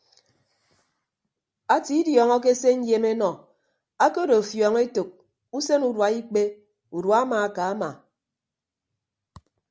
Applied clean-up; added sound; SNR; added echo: none; none; none; none.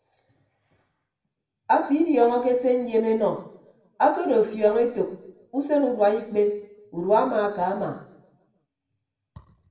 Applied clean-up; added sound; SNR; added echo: none; none; none; reverberation time 0.8 s.